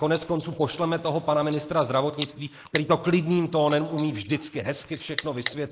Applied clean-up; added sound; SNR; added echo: neural mask model Resemble Enhance denoiser.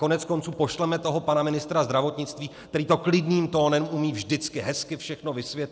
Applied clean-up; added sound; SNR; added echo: none; none; none; none.